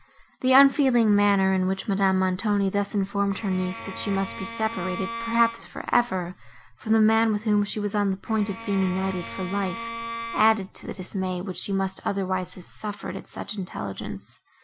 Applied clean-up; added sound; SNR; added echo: none; Bowed string instrument; 11 dB; none.